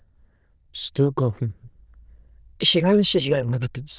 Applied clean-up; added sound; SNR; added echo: neural diffusion model UNIVERSE++.